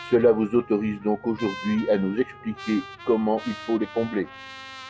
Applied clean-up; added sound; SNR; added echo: none; Trumpet; 16 dB; none.